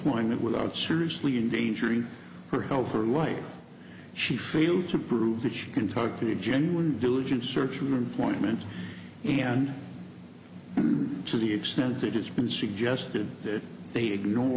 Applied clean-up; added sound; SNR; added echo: none; none; none; none.